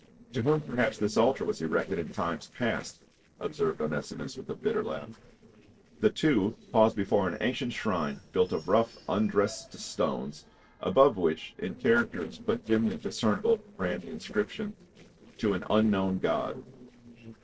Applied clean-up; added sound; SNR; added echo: neural separator model SepFormer DNS4.